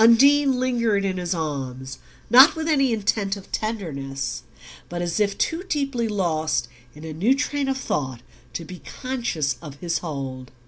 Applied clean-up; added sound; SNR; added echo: none; none; none; none.